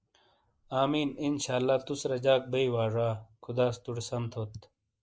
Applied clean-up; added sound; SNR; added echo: neural mask model Resemble Enhance denoiser.